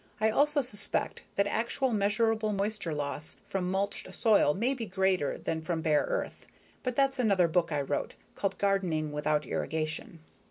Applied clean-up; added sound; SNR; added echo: none; none; none; none.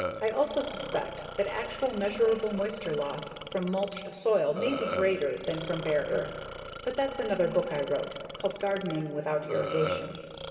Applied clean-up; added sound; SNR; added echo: none; Burping, eructation; 9 dB; reverberation time 2.8 s.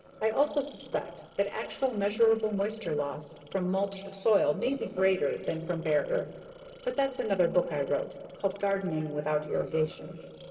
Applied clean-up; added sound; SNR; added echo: neural separator model SepFormer DNS4.